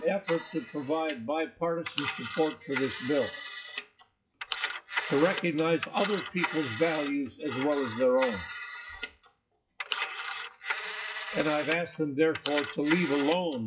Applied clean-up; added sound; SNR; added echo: classical method WPE with log-MMSE.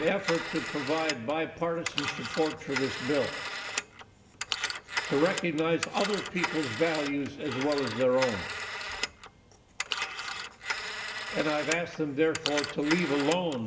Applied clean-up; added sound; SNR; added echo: none; Telephone; 5 dB; reverberation time 1.9 s.